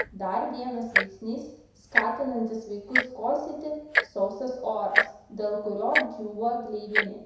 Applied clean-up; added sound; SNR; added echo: none; Tick-tock; 0 dB; reverberation time 0.7 s.